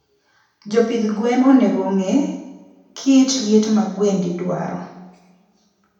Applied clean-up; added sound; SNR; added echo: none; none; none; reverberation time 0.9 s.